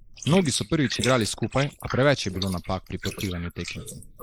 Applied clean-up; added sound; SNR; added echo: neural mask model Resemble Enhance denoiser.